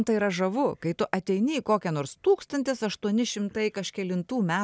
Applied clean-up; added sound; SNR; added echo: none; none; none; none.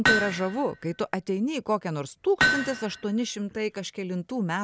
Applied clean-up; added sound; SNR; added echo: none; Hammer; 1 dB; none.